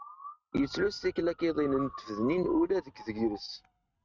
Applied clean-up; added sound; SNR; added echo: neural mask model RNNoise.